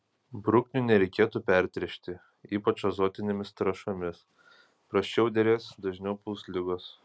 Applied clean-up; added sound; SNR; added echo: none; none; none; none.